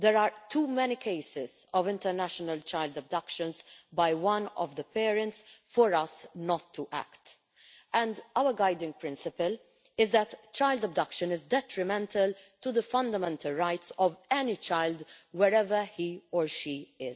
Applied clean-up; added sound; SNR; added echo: none; none; none; none.